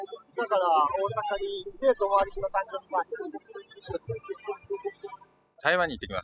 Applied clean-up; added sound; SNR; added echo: classical method spectral subtraction.